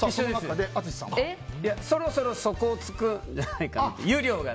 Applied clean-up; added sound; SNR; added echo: none; none; none; none.